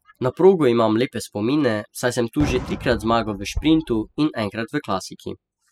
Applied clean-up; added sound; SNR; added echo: classical method spectral subtraction.